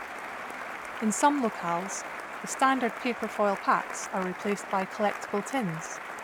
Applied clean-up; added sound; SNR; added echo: none; Applause; 8 dB; none.